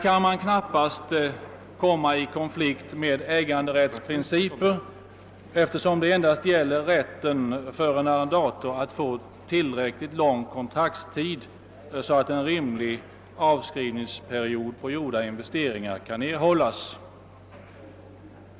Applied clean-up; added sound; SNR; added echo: none; none; none; none.